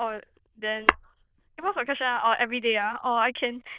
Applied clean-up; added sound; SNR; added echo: neural diffusion model UNIVERSE++.